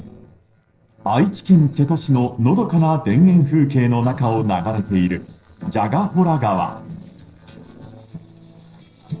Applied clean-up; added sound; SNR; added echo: neural separator model SepFormer DNS4.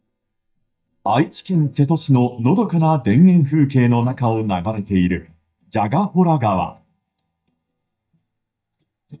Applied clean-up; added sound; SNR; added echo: neural mask model DeepFilterNet 3.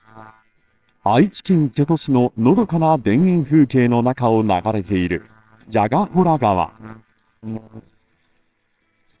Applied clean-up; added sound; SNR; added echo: neural separator model SepFormer WHAMR!.